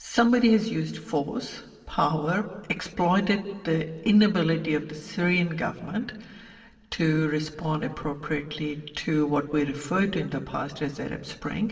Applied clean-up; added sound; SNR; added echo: none; none; none; reverberation time 1.7 s.